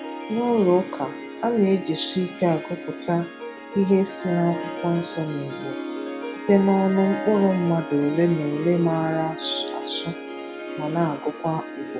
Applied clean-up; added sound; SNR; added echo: none; Harp; 9 dB; none.